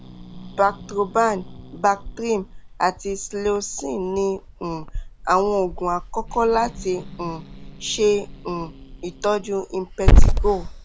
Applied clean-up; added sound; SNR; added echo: none; Growling / Hiss; -1 dB; none.